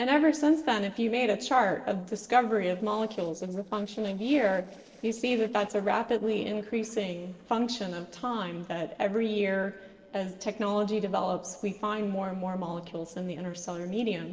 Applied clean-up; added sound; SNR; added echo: neural separator model SepFormer DNS4.